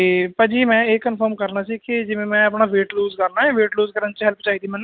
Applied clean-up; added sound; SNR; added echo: none; none; none; none.